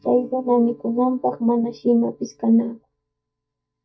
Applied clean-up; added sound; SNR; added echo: neural mask model DeepFilterNet 3.